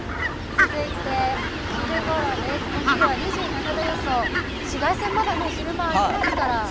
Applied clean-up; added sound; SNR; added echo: none; Fowl; -1 dB; none.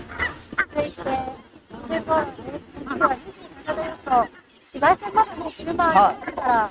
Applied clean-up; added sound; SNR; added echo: neural mask model RNNoise.